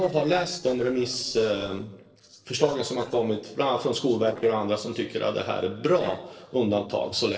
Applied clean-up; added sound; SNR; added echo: neural separator model SepFormer DNS4.